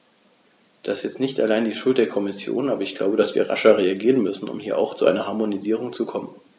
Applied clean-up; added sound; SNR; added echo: none; none; none; none.